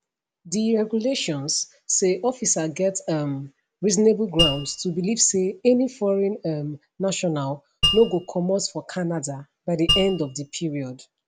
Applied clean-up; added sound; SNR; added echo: none; Mallet percussion; 3 dB; none.